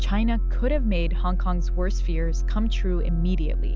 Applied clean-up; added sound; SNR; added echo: none; none; none; none.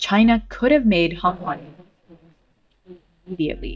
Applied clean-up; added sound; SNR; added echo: neural mask model DeepFilterNet 3.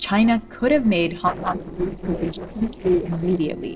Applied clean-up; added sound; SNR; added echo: neural separator model SepFormer DNS4.